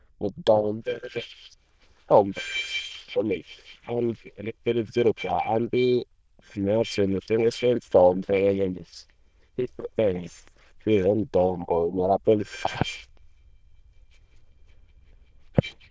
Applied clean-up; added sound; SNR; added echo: neural diffusion model UNIVERSE++.